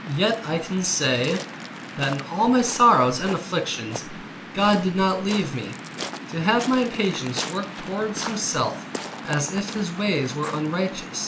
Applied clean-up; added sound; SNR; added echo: none; Waves, surf; 11 dB; reverberation time 0.5 s.